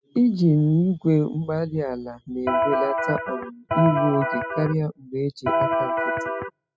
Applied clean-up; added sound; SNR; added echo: classical method spectral subtraction.